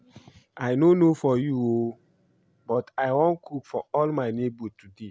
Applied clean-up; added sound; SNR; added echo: none; none; none; none.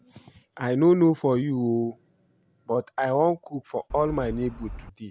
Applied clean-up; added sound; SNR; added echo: none; Wind; 13 dB; none.